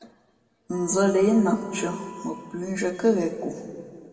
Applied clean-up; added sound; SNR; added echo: none; Wind instrument, woodwind instrument; 19 dB; reverberation time 1.9 s.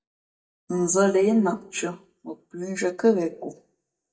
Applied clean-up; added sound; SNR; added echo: neural mask model DeepFilterNet 3.